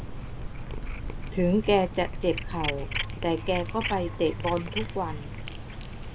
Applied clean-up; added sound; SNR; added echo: none; Cat; 4 dB; none.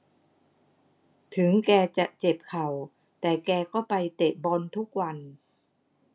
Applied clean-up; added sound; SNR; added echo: none; none; none; none.